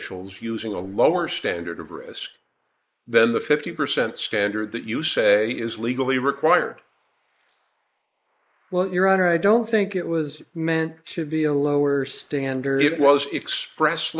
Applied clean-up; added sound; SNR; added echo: neural mask model Resemble Enhance denoiser.